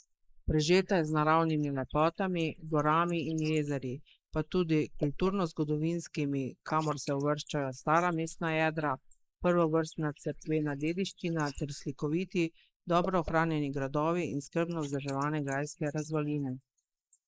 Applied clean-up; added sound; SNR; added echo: neural mask model Resemble Enhance denoiser.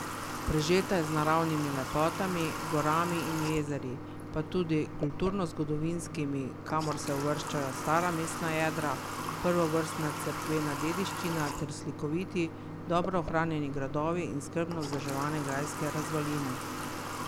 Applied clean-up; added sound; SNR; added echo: none; Water tap, faucet / Water; 5 dB; none.